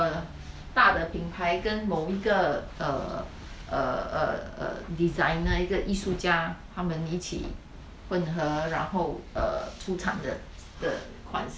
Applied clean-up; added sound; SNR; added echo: none; none; none; none.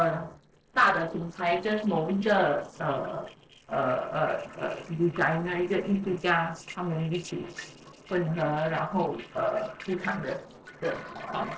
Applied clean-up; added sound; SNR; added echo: neural separator model SepFormer DNS4.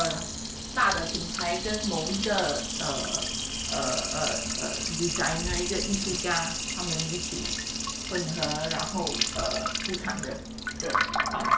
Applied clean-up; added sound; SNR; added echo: none; Liquid; -1 dB; reverberation time 0.4 s.